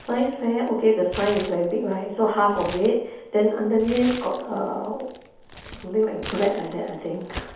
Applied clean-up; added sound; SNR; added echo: none; Crumpling, crinkling; 17 dB; reverberation time 0.8 s.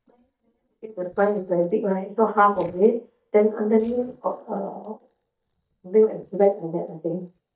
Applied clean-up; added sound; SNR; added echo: neural mask model DeepFilterNet 3.